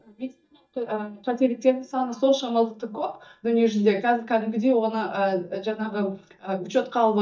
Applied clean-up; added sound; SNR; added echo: neural mask model DeepFilterNet 3.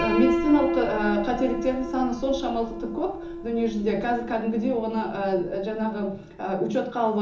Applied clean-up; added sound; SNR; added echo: none; Piano; 6 dB; reverberation time 0.7 s.